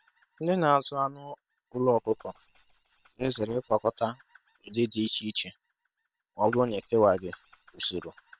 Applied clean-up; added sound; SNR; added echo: neural separator model SepFormer WHAM!.